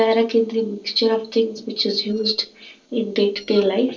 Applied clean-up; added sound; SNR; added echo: neural separator model SepFormer DNS4.